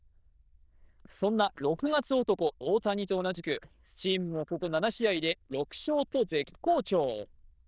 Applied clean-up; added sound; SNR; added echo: neural diffusion model UNIVERSE++.